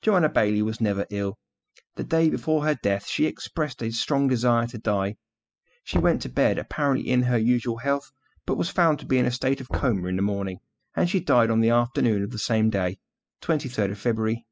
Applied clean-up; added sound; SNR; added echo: classical method spectral subtraction.